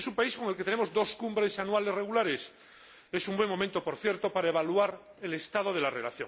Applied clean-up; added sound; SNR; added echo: none; none; none; none.